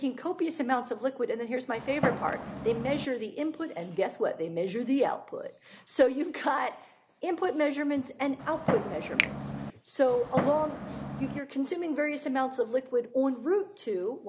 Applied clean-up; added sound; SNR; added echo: none; Fireworks + Finger snapping; 4 dB; none.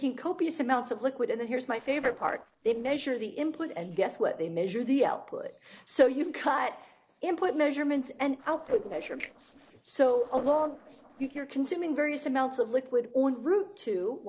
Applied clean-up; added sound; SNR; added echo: neural separator model SepFormer DNS4.